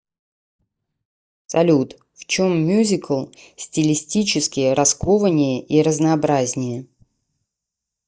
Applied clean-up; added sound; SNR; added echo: neural mask model DeepFilterNet 3.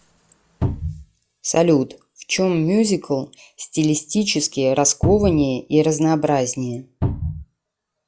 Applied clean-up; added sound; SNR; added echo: classical method log-MMSE.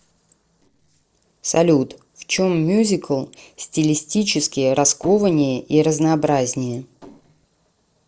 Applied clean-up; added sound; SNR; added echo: neural separator model SepFormer DNS4.